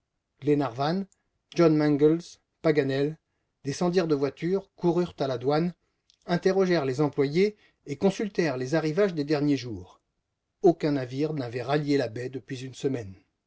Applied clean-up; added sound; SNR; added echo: none; none; none; none.